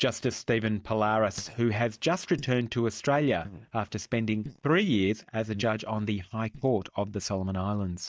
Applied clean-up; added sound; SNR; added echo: neural mask model DeepFilterNet 3.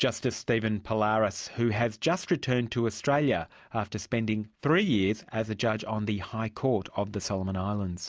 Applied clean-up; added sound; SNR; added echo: none; none; none; none.